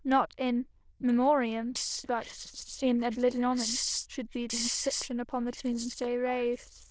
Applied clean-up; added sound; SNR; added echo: neural diffusion model UNIVERSE++.